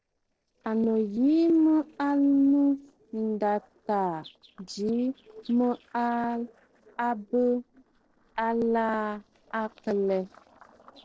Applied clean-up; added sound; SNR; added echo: neural separator model SepFormer DNS4.